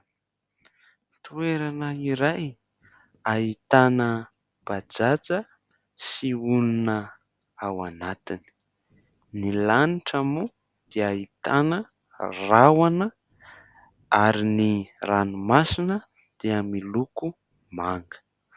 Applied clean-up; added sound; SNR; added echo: none; none; none; none.